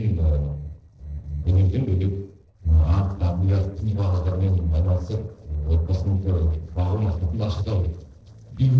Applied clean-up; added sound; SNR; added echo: neural separator model SepFormer DNS4.